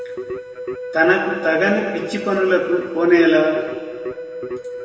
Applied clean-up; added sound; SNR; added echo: none; Keyboard (musical); 10 dB; reverberation time 2.4 s.